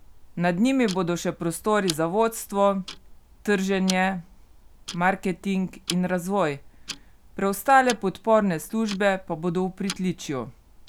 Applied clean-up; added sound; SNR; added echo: none; Tick-tock; 16 dB; none.